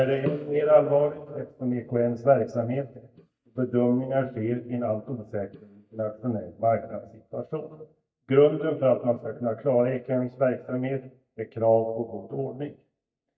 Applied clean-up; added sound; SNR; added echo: neural mask model DeepFilterNet 3.